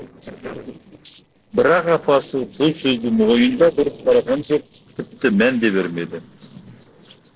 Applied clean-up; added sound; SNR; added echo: neural separator model SepFormer DNS4.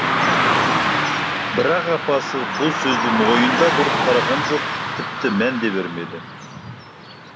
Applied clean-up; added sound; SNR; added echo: none; Car passing by / Traffic noise, roadway noise; -1 dB; none.